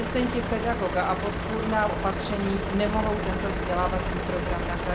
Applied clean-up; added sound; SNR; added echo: none; Truck; 1 dB; reverberation time 0.6 s.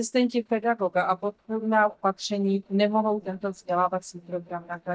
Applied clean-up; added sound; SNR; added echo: neural mask model DeepFilterNet 3.